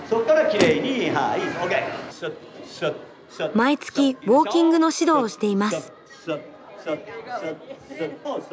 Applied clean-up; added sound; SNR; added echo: none; Motor vehicle (road); 6 dB; none.